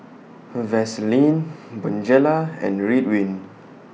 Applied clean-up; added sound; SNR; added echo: none; none; none; none.